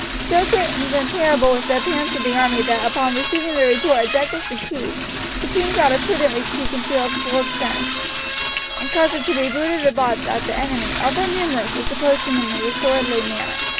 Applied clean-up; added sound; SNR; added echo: none; Toilet flush / Door; 4 dB; none.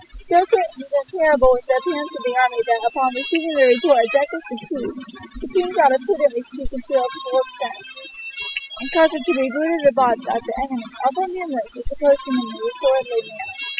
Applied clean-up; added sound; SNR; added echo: classical method spectral subtraction.